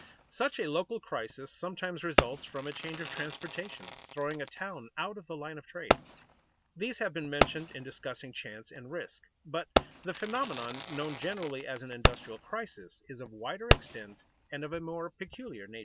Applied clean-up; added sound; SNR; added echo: none; Fireworks; -3 dB; none.